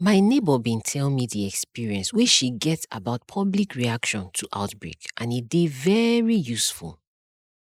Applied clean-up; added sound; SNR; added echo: neural mask model Resemble Enhance denoiser.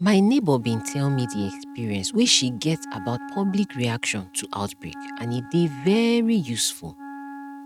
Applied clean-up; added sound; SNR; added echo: neural mask model RNNoise.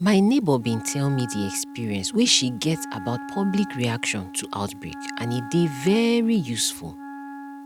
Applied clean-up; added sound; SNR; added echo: none; Wind instrument, woodwind instrument; 13 dB; none.